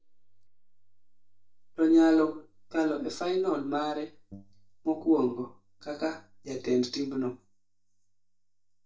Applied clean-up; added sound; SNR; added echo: neural mask model DeepFilterNet 3.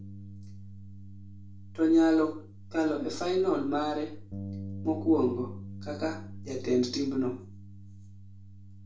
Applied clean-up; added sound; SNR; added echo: none; Bass guitar; 13 dB; reverberation time 0.4 s.